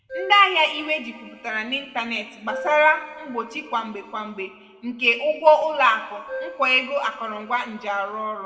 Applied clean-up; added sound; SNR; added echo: none; Keyboard (musical); 16 dB; reverberation time 1.3 s.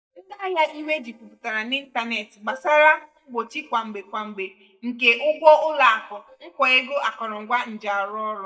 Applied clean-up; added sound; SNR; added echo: neural mask model DeepFilterNet 3.